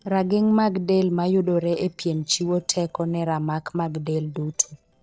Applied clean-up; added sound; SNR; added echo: neural separator model SepFormer DNS4.